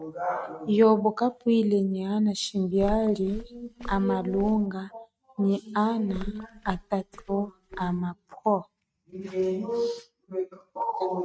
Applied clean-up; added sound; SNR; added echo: neural mask model RNNoise.